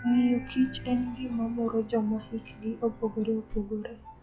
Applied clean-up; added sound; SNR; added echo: classical method log-MMSE.